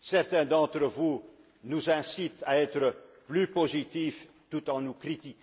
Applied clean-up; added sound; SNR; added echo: none; none; none; none.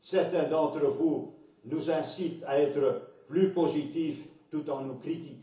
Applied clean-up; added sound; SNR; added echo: none; none; none; reverberation time 0.8 s.